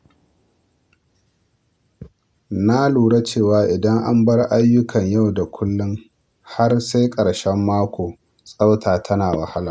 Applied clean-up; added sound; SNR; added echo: none; none; none; none.